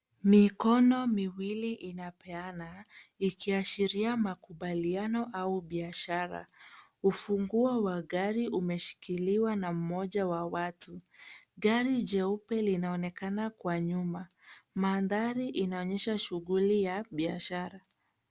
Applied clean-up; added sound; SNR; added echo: none; none; none; none.